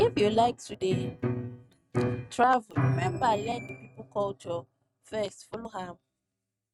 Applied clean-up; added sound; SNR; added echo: neural mask model RNNoise.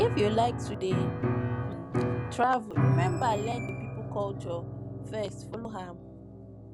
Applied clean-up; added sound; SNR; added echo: none; Piano; -1 dB; none.